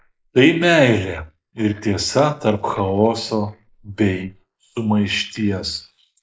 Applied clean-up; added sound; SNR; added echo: neural mask model Resemble Enhance denoiser.